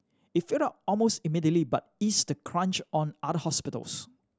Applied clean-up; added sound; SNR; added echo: none; none; none; none.